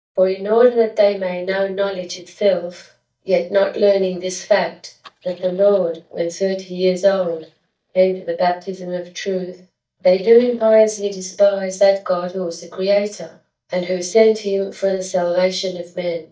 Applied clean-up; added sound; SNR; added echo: neural mask model DeepFilterNet 3.